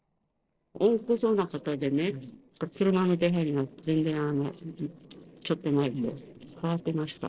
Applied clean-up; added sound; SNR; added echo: neural separator model SepFormer DNS4.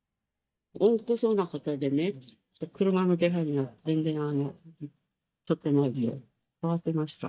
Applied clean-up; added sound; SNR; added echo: neural mask model DeepFilterNet 3.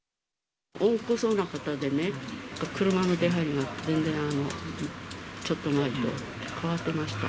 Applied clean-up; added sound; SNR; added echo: none; none; none; none.